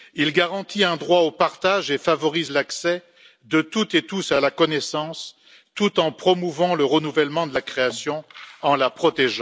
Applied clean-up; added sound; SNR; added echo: none; none; none; none.